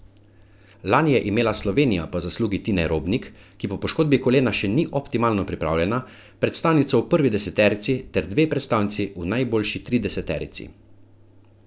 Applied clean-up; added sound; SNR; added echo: none; none; none; none.